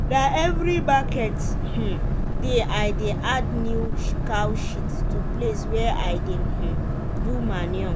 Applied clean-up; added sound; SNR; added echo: none; Boat, Water vehicle; -3 dB; none.